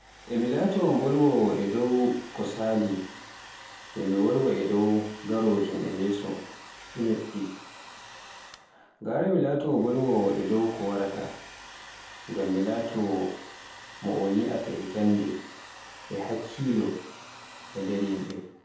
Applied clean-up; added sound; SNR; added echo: none; Domestic sounds, home sounds; 18 dB; reverberation time 0.7 s.